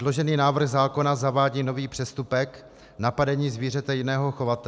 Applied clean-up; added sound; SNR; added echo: none; none; none; none.